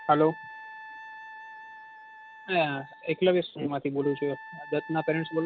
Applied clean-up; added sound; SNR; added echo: none; Wind instrument, woodwind instrument; 16 dB; none.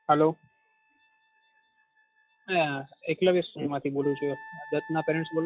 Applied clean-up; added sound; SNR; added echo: classical method log-MMSE.